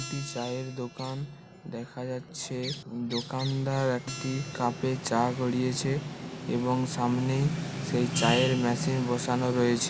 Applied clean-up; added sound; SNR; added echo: none; Acoustic guitar; 19 dB; none.